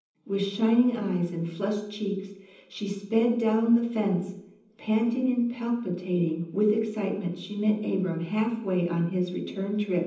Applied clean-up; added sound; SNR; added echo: none; none; none; reverberation time 0.8 s.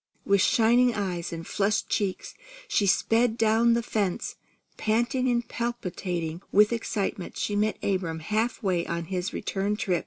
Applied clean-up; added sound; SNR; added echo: none; none; none; none.